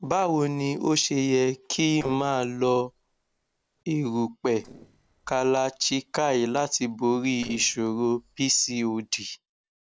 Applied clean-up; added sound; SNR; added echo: neural separator model SepFormer DNS4.